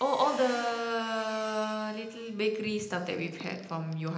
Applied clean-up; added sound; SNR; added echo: none; Squeak; 19 dB; reverberation time 0.9 s.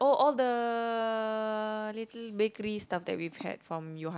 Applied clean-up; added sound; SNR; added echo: none; none; none; none.